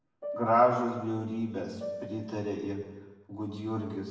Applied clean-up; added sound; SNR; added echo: none; Piano; 9 dB; reverberation time 1.1 s.